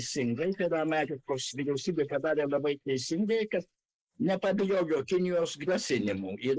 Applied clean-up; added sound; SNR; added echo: neural mask model Resemble Enhance denoiser.